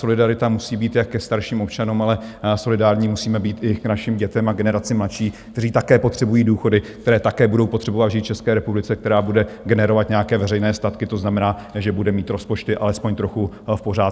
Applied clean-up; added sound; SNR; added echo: none; none; none; none.